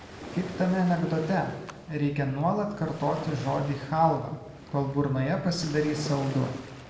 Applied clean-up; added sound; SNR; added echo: none; Waves, surf; 14 dB; reverberation time 1.0 s.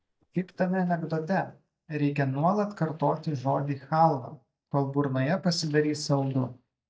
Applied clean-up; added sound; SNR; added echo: neural mask model DeepFilterNet 3.